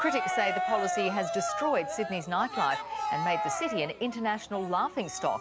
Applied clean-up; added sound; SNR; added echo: none; Cheering; 2 dB; none.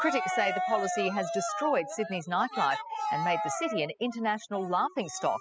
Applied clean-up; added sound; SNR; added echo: classical method spectral subtraction.